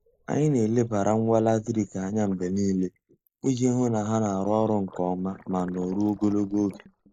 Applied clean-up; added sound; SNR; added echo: neural mask model Resemble Enhance denoiser.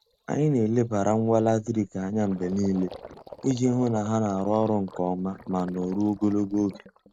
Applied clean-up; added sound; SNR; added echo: neural mask model RNNoise.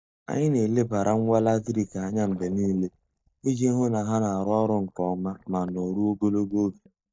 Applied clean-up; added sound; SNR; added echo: neural mask model DeepFilterNet 3.